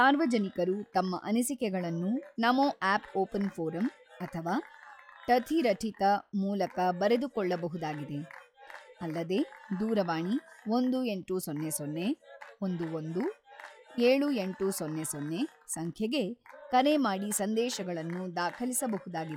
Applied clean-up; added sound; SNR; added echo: classical method log-MMSE.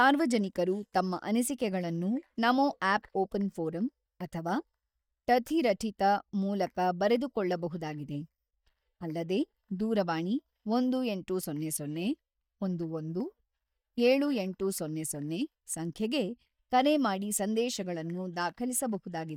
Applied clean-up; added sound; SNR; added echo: neural mask model DeepFilterNet 3.